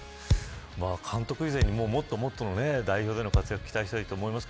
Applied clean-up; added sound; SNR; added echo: none; Thump, thud; 1 dB; none.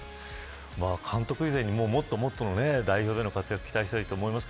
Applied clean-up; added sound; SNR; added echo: none; none; none; none.